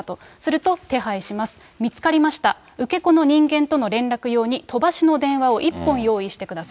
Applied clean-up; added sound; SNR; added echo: none; none; none; none.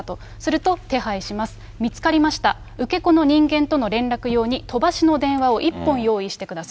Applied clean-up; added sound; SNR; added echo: none; Motor vehicle (road); 19 dB; none.